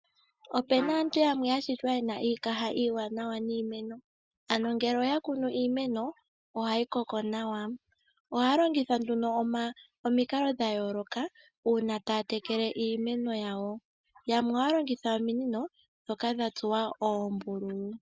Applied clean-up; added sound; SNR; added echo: none; Trumpet; 13 dB; none.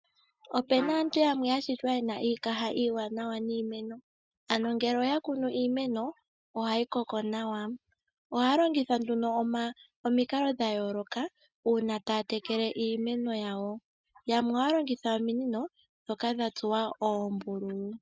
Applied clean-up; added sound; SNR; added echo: neural mask model RNNoise.